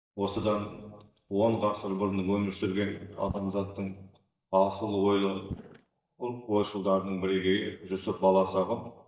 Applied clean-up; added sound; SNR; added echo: neural mask model DeepFilterNet 3.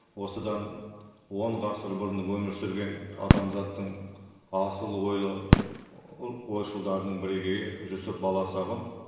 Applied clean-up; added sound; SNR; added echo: none; Fireworks; -4 dB; reverberation time 1.2 s.